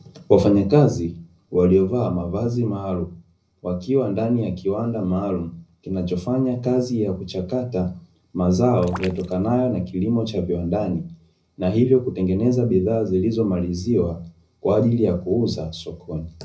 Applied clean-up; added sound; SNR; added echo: none; Raindrop; 18 dB; reverberation time 0.4 s.